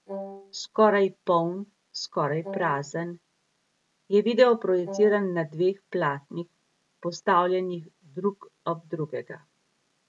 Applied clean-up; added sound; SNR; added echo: none; Wind instrument, woodwind instrument; 12 dB; none.